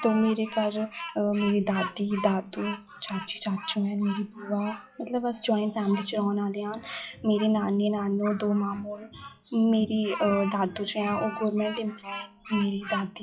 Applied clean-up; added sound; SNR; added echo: classical method log-MMSE.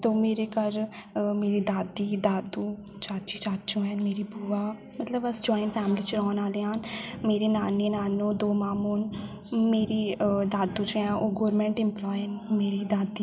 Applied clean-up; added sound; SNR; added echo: none; none; none; none.